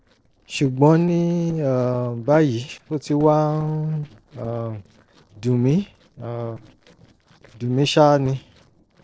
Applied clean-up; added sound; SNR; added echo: neural separator model SepFormer DNS4.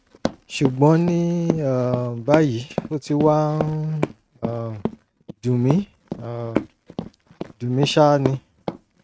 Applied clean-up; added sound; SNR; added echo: neural mask model RNNoise.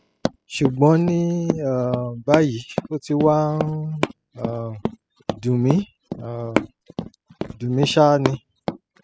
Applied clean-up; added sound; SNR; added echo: classical method spectral subtraction.